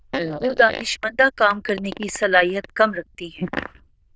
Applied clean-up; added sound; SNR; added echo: neural diffusion model UNIVERSE++.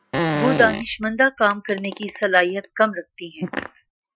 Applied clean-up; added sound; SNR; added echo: classical method Wiener filter.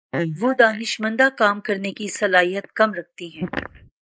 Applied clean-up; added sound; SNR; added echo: neural mask model Resemble Enhance denoiser.